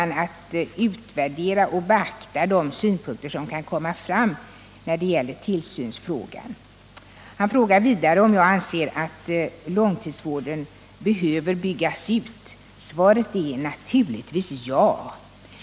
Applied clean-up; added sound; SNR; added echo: none; none; none; none.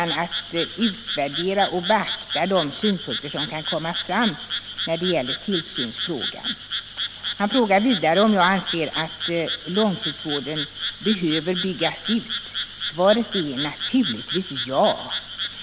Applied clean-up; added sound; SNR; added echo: none; Frog; 6 dB; none.